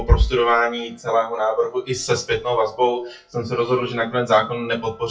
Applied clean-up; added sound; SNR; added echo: classical method WPE with log-MMSE.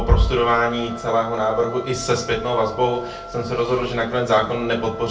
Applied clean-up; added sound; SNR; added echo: none; Wind instrument, woodwind instrument; 17 dB; reverberation time 0.4 s.